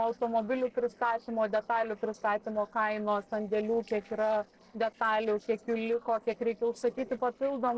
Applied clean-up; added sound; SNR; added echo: neural separator model SepFormer DNS4.